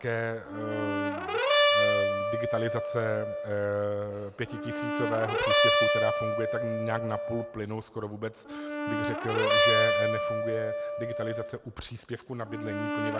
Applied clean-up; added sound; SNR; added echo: none; Brass instrument; -5 dB; none.